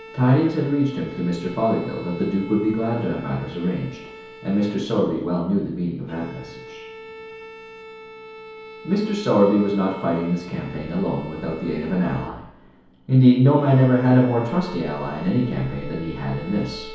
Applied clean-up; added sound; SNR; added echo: none; Bowed string instrument; 18 dB; reverberation time 2.2 s.